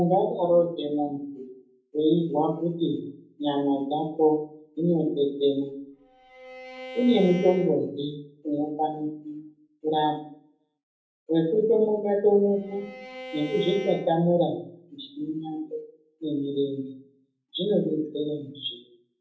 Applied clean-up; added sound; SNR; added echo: none; Bowed string instrument; 14 dB; reverberation time 0.6 s.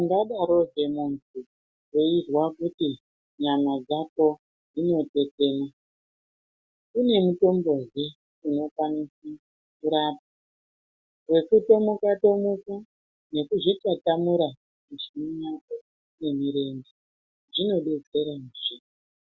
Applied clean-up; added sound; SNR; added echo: none; none; none; none.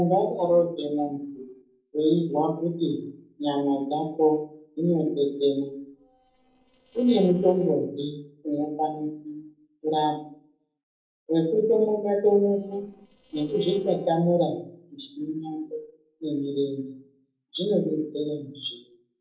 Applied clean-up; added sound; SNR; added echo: neural separator model SepFormer DNS4.